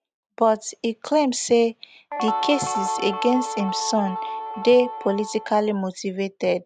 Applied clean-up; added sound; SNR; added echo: none; Guitar; 6 dB; none.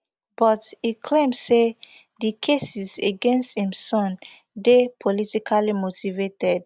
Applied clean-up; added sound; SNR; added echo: none; none; none; none.